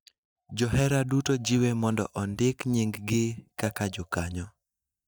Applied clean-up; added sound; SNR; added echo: neural mask model DeepFilterNet 3.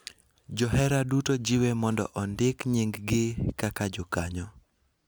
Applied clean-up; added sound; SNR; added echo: none; none; none; none.